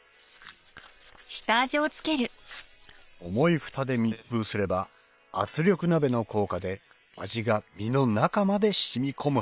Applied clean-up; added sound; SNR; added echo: neural separator model SepFormer WHAM!.